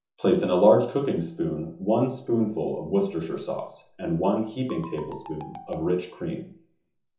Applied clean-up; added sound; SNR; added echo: none; Marimba, xylophone; 18 dB; reverberation time 0.6 s.